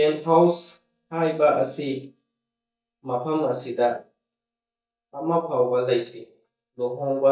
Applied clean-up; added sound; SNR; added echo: neural mask model DeepFilterNet 3.